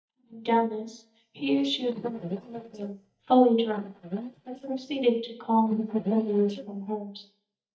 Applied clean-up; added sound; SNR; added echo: neural mask model DeepFilterNet 3.